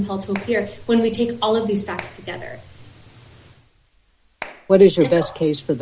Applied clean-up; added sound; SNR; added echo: none; Clapping; 19 dB; none.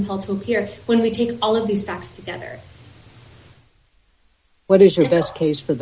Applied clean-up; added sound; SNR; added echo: none; none; none; none.